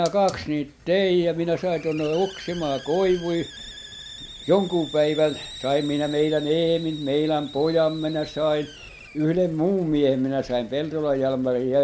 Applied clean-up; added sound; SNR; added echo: none; Hiss; 17 dB; none.